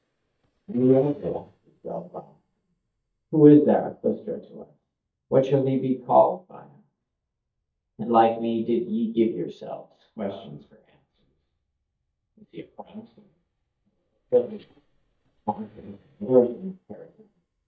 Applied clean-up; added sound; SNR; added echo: neural mask model DeepFilterNet 3.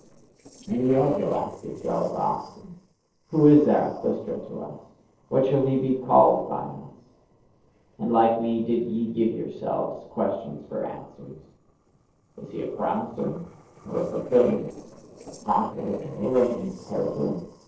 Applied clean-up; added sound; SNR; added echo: neural separator model SepFormer DNS4.